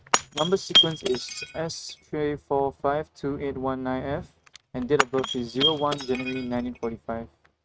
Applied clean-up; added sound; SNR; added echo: neural mask model RNNoise.